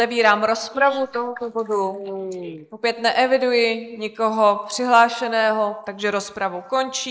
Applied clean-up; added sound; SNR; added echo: neural mask model Resemble Enhance denoiser.